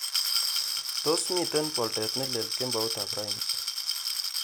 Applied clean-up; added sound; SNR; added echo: none; Glass; -4 dB; none.